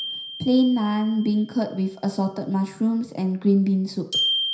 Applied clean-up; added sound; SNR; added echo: none; Glockenspiel; 9 dB; reverberation time 0.5 s.